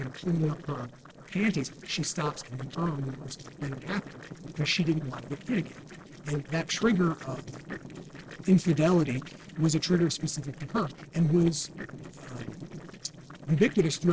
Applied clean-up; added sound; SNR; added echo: neural separator model SepFormer DNS4.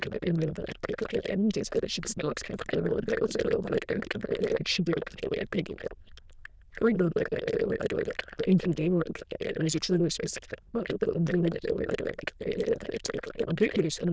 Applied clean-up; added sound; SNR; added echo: neural diffusion model UNIVERSE++.